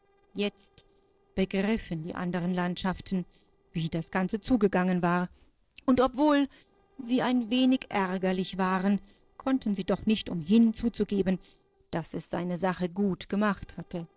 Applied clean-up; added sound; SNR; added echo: neural separator model SepFormer DNS4.